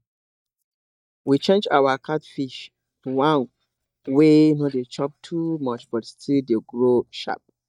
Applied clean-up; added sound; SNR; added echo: neural mask model DeepFilterNet 3.